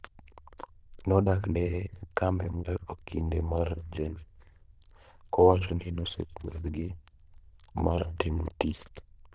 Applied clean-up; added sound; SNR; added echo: neural diffusion model UNIVERSE++.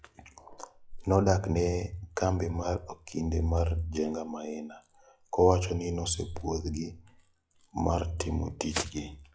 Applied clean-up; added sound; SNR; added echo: classical method log-MMSE.